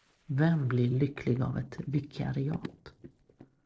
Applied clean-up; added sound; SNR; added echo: neural separator model SepFormer DNS4.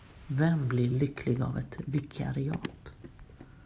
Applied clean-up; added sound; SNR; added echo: none; Run; 19 dB; reverberation time 1.7 s.